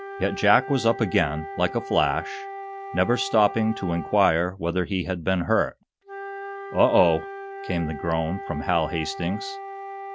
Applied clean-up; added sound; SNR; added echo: none; Wind instrument, woodwind instrument; 12 dB; none.